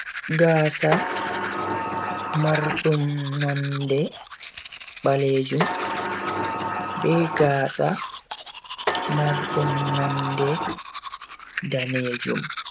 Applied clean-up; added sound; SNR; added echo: none; Sliding door + Domestic sounds, home sounds; 3 dB; none.